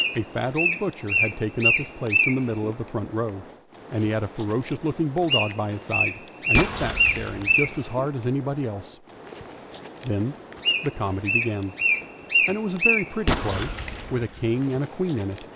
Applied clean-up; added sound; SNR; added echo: none; Explosion + Bird; -1 dB; none.